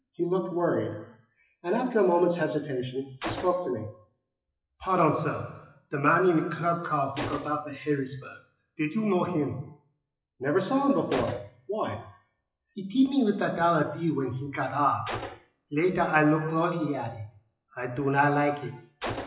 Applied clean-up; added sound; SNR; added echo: classical method WPE with log-MMSE.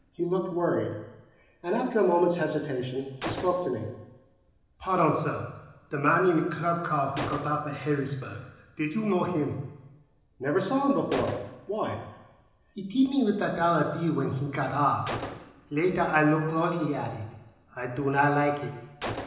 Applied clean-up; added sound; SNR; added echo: none; Gunshot, gunfire; 16 dB; reverberation time 1.0 s.